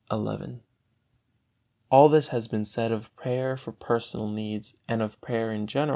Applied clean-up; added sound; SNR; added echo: none; none; none; none.